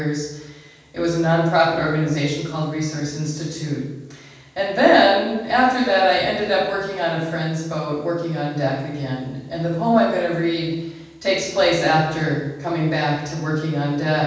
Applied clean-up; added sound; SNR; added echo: none; none; none; reverberation time 1.2 s.